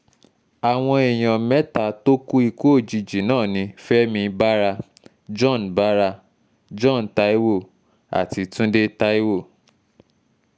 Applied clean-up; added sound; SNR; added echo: none; none; none; none.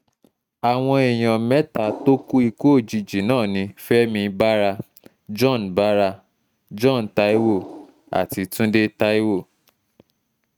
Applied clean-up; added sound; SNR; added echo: neural mask model RNNoise.